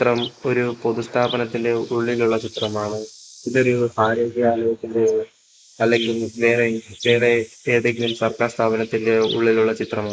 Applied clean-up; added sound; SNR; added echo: neural mask model Resemble Enhance denoiser.